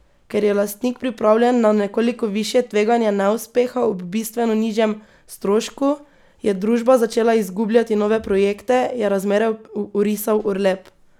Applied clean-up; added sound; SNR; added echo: none; none; none; none.